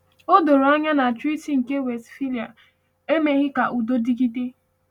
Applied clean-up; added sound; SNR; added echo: none; none; none; none.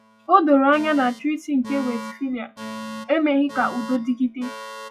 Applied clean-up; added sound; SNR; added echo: classical method log-MMSE.